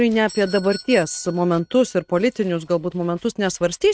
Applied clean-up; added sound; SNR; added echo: neural mask model RNNoise.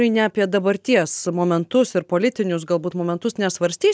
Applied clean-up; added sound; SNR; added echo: none; none; none; none.